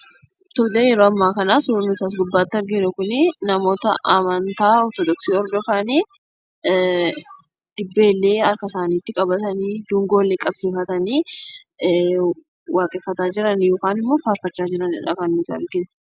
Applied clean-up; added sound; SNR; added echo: none; none; none; none.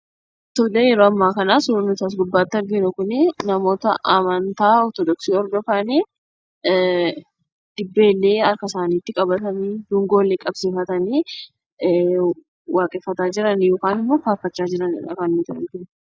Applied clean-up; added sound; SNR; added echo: neural mask model DeepFilterNet 3.